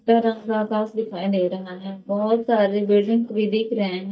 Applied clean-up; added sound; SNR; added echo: neural mask model DeepFilterNet 3.